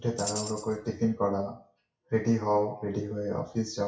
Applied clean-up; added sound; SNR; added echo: classical method WPE with log-MMSE.